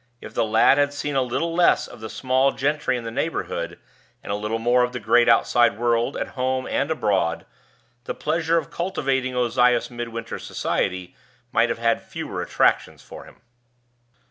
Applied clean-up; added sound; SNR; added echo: none; none; none; none.